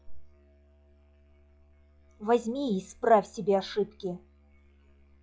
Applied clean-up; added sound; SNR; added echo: classical method log-MMSE.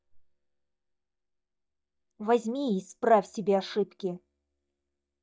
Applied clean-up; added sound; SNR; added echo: neural mask model DeepFilterNet 3.